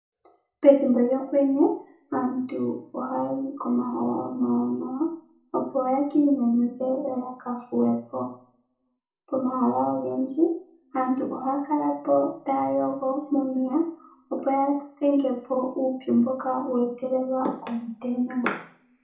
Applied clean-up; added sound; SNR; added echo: none; none; none; reverberation time 0.7 s.